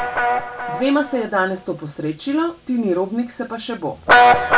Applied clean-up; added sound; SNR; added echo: none; Guitar; -3 dB; reverberation time 0.2 s.